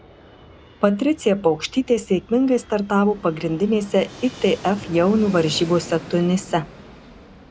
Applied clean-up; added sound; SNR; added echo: none; Fixed-wing aircraft, airplane; 18 dB; none.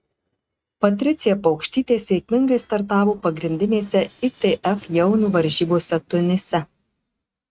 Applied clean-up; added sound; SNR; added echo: neural mask model RNNoise.